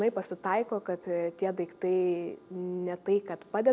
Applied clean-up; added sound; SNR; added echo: none; none; none; none.